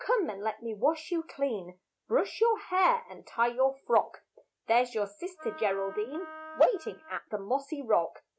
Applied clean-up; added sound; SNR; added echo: neural mask model RNNoise.